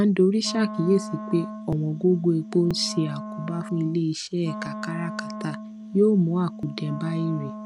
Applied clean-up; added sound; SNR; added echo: none; Wind instrument, woodwind instrument; 11 dB; none.